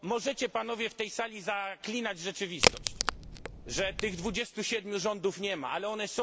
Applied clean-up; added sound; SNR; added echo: none; Crack; -2 dB; none.